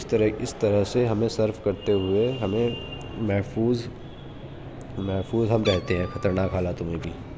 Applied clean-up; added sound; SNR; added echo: none; Meow; 13 dB; none.